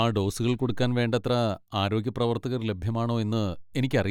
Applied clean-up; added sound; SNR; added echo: neural mask model DeepFilterNet 3.